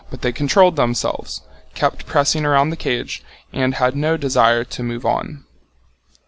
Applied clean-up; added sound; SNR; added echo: none; none; none; none.